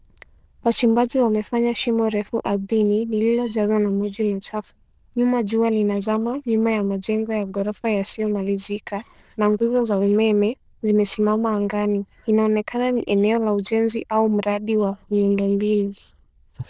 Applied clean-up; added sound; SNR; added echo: neural diffusion model UNIVERSE++.